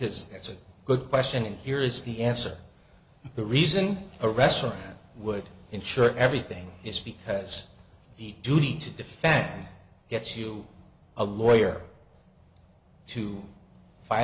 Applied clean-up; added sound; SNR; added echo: none; none; none; none.